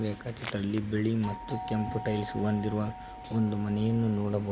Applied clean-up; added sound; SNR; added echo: none; Doorbell; 12 dB; none.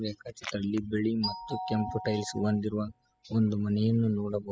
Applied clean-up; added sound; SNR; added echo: classical method spectral subtraction.